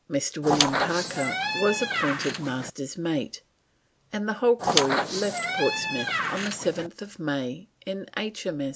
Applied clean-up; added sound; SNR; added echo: none; Squeak; -1 dB; none.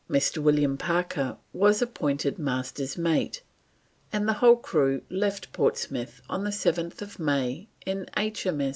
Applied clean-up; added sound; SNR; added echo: none; none; none; none.